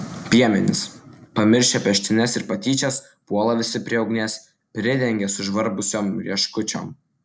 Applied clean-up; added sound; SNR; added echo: none; none; none; none.